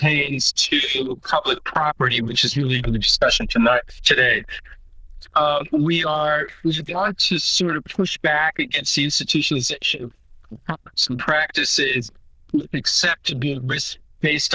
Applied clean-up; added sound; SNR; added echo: neural diffusion model UNIVERSE++.